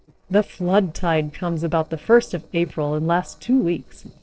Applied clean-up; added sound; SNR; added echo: neural separator model SepFormer DNS4.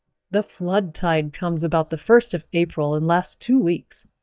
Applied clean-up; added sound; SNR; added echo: neural mask model DeepFilterNet 3.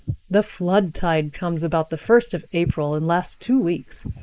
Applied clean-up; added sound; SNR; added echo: neural mask model Resemble Enhance denoiser.